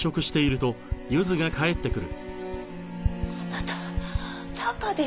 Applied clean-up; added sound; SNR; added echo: none; Typing; 7 dB; none.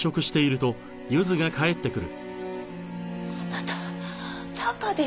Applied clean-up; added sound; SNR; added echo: none; none; none; none.